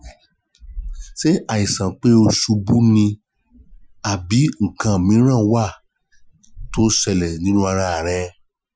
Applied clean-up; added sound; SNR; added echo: classical method Wiener filter.